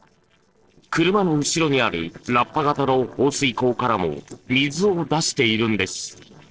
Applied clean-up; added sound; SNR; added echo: neural separator model SepFormer DNS4.